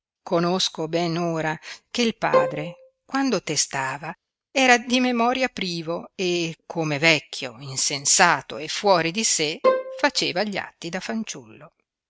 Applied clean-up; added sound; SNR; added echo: neural mask model RNNoise.